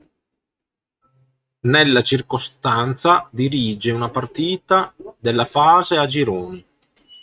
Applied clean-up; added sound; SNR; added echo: neural mask model RNNoise.